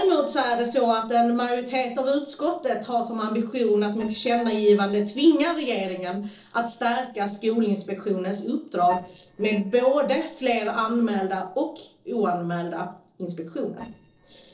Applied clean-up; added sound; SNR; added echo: neural separator model SepFormer DNS4.